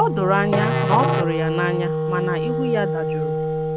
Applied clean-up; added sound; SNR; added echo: none; Musical instrument + Wind instrument, woodwind instrument; -2 dB; none.